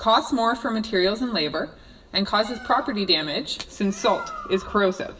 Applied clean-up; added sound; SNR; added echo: none; Bird; 20 dB; reverberation time 0.7 s.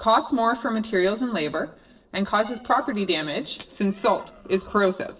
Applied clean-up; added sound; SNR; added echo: neural separator model SepFormer DNS4.